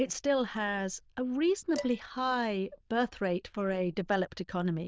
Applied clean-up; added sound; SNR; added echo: neural diffusion model UNIVERSE++.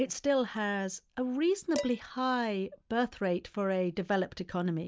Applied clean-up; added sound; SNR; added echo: none; Dishes, pots, and pans; 13 dB; none.